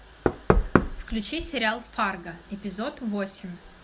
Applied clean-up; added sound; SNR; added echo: none; Knock; -3 dB; none.